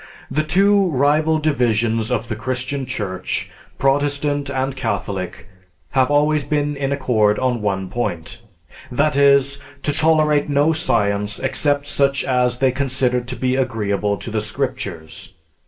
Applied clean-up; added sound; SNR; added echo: neural separator model SepFormer DNS4.